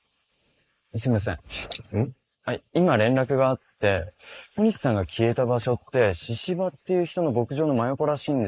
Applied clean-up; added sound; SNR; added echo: neural mask model Resemble Enhance denoiser.